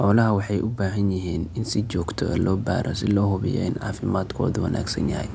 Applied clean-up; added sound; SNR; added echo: none; none; none; none.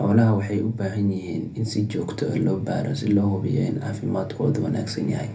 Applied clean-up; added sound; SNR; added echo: none; none; none; reverberation time 0.3 s.